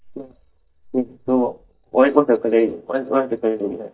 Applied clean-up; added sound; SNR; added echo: neural mask model DeepFilterNet 3.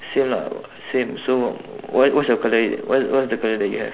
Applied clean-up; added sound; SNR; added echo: none; none; none; none.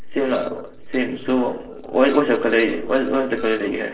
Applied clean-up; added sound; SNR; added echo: neural separator model SepFormer DNS4.